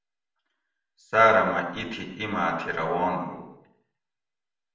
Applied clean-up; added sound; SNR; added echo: none; none; none; reverberation time 0.8 s.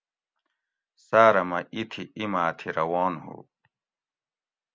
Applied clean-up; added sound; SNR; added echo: none; none; none; none.